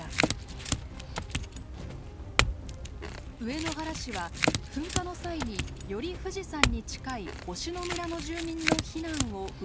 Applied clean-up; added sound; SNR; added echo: none; Chink, clink / Domestic sounds, home sounds; -3 dB; none.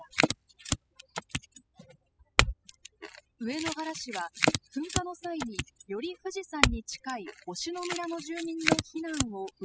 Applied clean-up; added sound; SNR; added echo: classical method spectral subtraction.